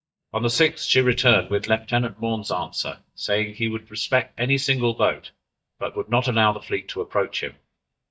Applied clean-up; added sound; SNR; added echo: neural mask model DeepFilterNet 3.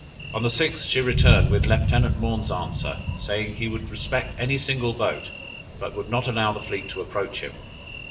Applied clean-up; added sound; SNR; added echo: none; Thunder; 0 dB; reverberation time 1.4 s.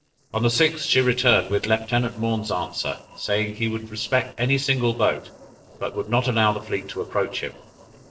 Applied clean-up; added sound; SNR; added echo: neural separator model SepFormer DNS4.